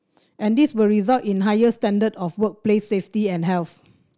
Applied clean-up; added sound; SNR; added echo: none; none; none; none.